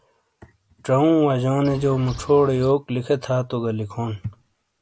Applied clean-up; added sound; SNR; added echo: none; Bird; 17 dB; none.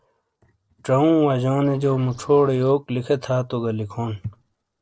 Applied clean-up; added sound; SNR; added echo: neural separator model SepFormer DNS4.